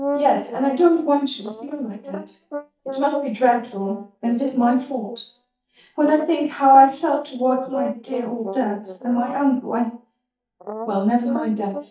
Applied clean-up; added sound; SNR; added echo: neural mask model DeepFilterNet 3.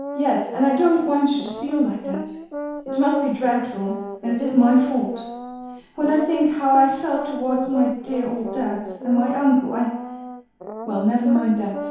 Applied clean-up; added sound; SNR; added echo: none; Brass instrument; 10 dB; reverberation time 0.8 s.